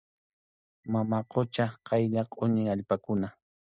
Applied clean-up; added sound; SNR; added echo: neural mask model DeepFilterNet 3.